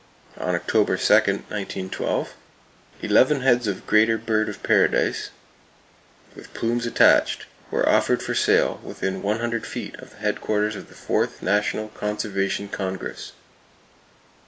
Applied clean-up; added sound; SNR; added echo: none; none; none; none.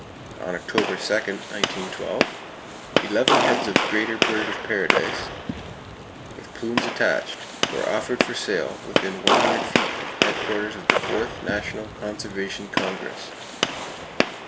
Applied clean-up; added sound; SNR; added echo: none; Gunshot, gunfire; -3 dB; none.